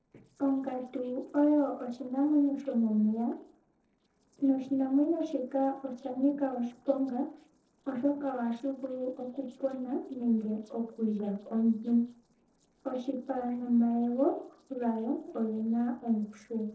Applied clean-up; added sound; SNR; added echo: neural separator model SepFormer DNS4.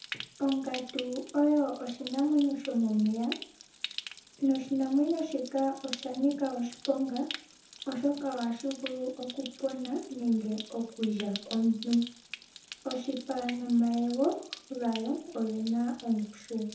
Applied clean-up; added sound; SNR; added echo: none; Stream; 15 dB; reverberation time 0.6 s.